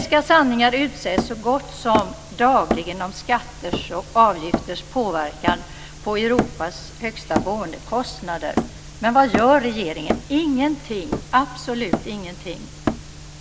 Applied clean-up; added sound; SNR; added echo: none; Hammer; 8 dB; none.